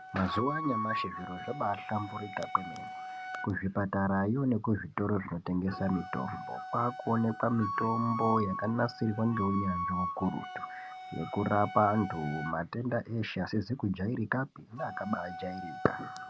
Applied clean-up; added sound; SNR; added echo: none; Wind instrument, woodwind instrument; 9 dB; none.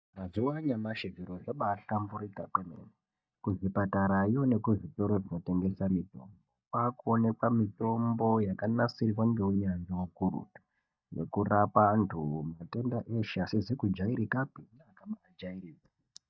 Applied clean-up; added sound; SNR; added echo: neural mask model DeepFilterNet 3.